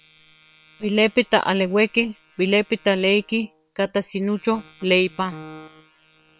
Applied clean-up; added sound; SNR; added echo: neural separator model SepFormer WHAM!.